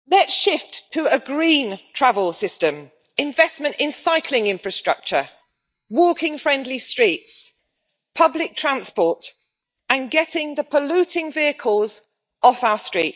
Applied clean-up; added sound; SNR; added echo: neural mask model DeepFilterNet 3.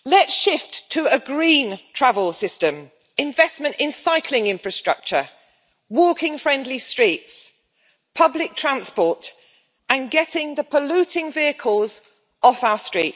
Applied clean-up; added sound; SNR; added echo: none; none; none; none.